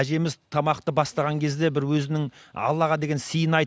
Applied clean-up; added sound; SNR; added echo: none; none; none; none.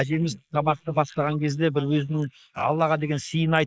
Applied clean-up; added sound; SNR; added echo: neural mask model Resemble Enhance denoiser.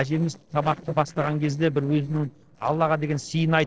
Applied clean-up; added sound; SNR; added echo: neural separator model SepFormer DNS4.